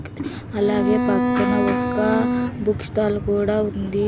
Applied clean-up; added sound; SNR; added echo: none; Bowed string instrument; 0 dB; none.